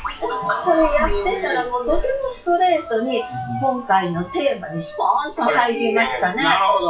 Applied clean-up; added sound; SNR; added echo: classical method WPE with log-MMSE.